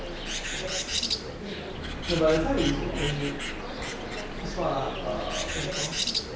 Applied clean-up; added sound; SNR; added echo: none; Bird; 0 dB; reverberation time 0.6 s.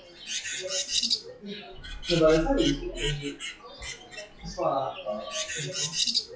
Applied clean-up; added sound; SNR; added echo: classical method WPE with log-MMSE.